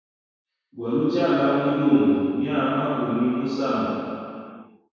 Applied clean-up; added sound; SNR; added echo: none; none; none; reverberation time 2.2 s.